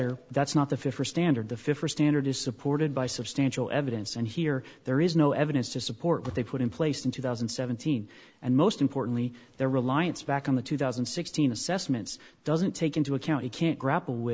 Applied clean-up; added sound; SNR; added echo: none; none; none; none.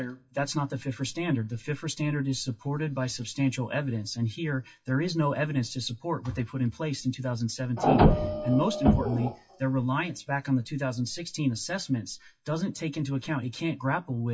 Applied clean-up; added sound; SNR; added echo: classical method WPE with log-MMSE.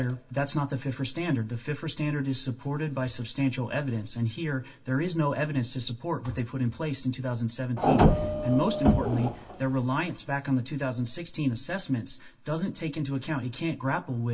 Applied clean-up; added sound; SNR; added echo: none; Printer; -4 dB; reverberation time 0.2 s.